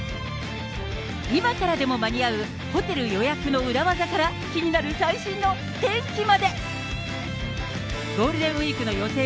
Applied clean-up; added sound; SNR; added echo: none; none; none; none.